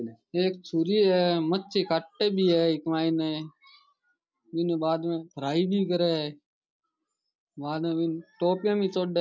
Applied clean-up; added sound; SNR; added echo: none; none; none; none.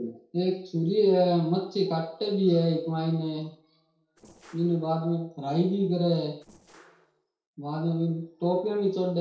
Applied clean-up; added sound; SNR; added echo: neural separator model SepFormer DNS4.